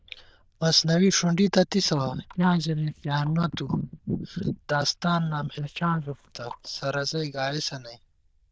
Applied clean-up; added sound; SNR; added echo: neural diffusion model UNIVERSE++.